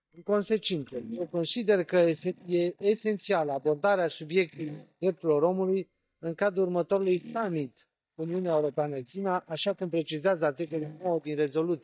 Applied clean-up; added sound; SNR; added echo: neural mask model DeepFilterNet 3.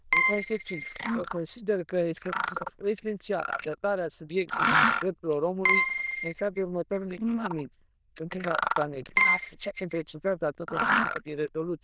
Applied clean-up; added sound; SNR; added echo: neural diffusion model UNIVERSE++.